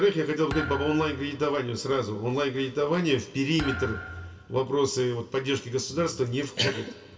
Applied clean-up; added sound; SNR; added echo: none; Thump, thud; 11 dB; reverberation time 0.2 s.